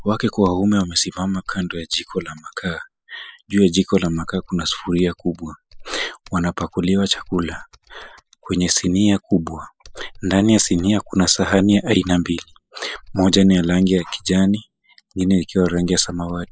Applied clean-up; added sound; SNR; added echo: classical method spectral subtraction.